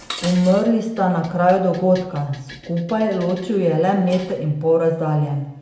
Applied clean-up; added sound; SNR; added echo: none; Dishes, pots, and pans; 20 dB; reverberation time 0.7 s.